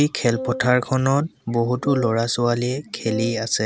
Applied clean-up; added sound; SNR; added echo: none; Wind instrument, woodwind instrument; 11 dB; none.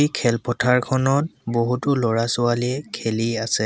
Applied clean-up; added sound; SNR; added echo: none; none; none; none.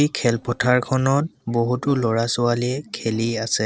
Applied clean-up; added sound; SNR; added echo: neural separator model SepFormer DNS4.